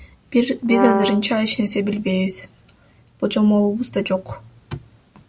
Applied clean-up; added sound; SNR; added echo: none; Brass instrument; 2 dB; none.